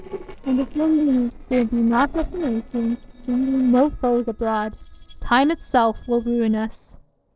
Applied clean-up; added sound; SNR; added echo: neural separator model SepFormer DNS4.